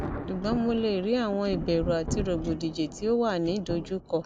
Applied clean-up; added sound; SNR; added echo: none; Thunder; 8 dB; none.